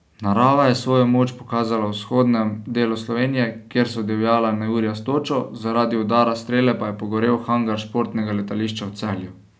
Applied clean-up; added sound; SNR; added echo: none; none; none; none.